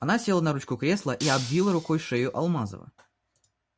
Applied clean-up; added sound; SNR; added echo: none; Shatter; 11 dB; none.